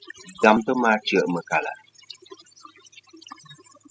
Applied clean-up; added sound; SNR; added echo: classical method spectral subtraction.